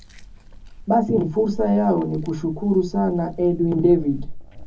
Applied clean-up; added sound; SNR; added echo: none; Chewing, mastication; 14 dB; reverberation time 0.3 s.